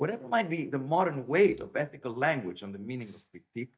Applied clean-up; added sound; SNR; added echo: neural mask model DeepFilterNet 3.